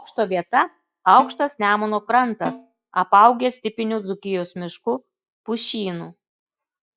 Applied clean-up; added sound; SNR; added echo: classical method log-MMSE.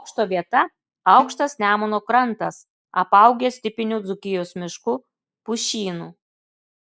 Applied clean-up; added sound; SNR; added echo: neural mask model Resemble Enhance denoiser.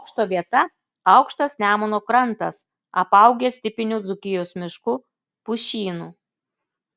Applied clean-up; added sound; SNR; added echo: none; none; none; none.